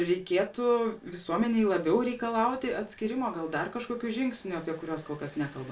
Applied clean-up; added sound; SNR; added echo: neural separator model SepFormer DNS4.